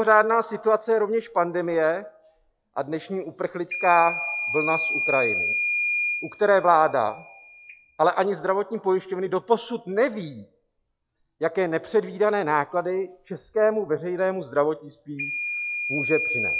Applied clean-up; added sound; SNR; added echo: classical method log-MMSE.